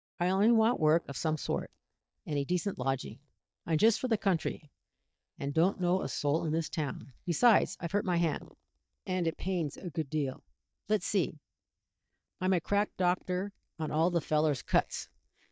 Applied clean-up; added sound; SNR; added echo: neural mask model DeepFilterNet 3.